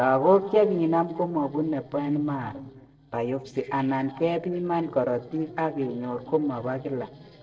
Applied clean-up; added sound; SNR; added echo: neural separator model SepFormer DNS4.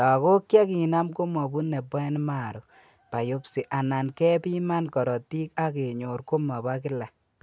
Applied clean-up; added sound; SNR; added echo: none; none; none; none.